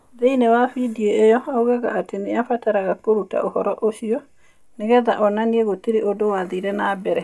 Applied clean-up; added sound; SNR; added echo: none; none; none; none.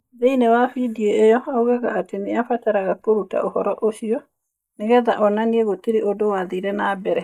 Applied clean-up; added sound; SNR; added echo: neural mask model Resemble Enhance denoiser.